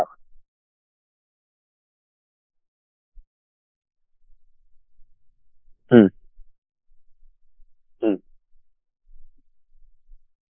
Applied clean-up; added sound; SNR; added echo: neural mask model Resemble Enhance denoiser.